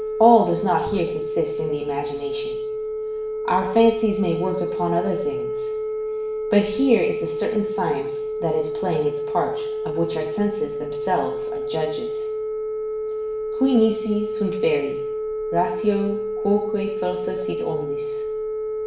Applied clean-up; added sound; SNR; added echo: none; Telephone; 3 dB; reverberation time 0.7 s.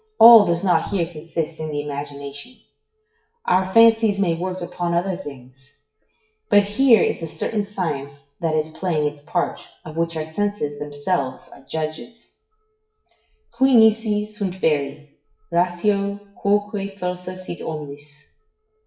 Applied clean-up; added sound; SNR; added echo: classical method WPE with log-MMSE.